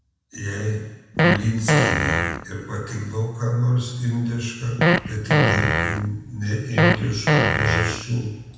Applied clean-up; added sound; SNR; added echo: none; Fart; -4 dB; reverberation time 1.0 s.